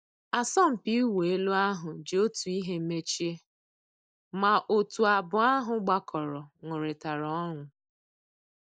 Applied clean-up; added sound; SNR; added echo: neural mask model Resemble Enhance denoiser.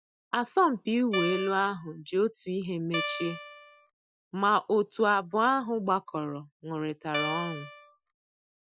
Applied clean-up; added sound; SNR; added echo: classical method Wiener filter.